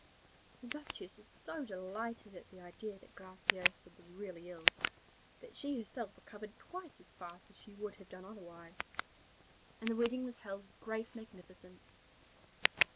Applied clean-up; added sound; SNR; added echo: none; Tick; -2 dB; none.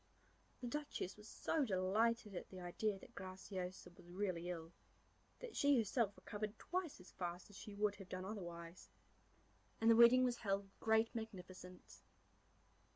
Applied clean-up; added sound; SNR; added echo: none; none; none; none.